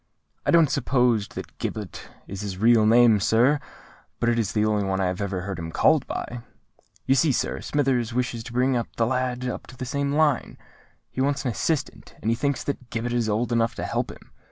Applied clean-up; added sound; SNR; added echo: none; none; none; none.